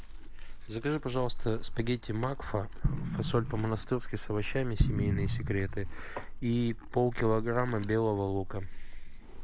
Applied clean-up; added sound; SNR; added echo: none; Livestock, farm animals, working animals + Explosion; 1 dB; none.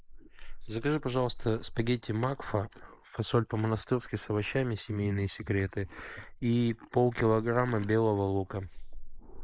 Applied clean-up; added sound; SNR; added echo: neural mask model Resemble Enhance denoiser.